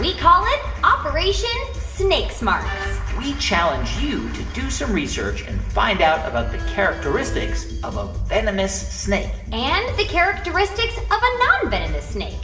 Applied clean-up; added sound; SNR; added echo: none; Bowed string instrument; 15 dB; reverberation time 0.8 s.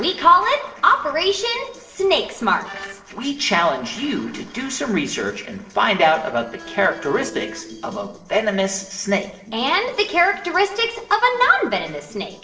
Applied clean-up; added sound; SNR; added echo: neural separator model SepFormer DNS4.